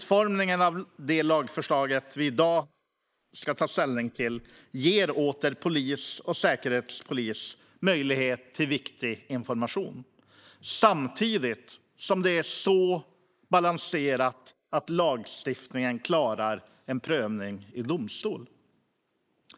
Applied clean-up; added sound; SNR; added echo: neural mask model Resemble Enhance denoiser.